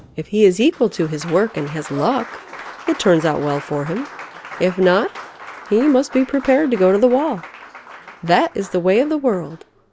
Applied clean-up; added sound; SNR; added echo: none; Applause; 17 dB; none.